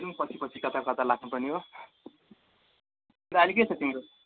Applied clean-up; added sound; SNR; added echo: none; none; none; none.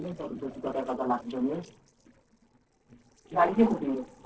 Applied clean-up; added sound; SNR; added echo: neural separator model SepFormer DNS4.